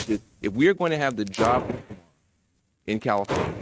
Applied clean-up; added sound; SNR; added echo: neural mask model RNNoise.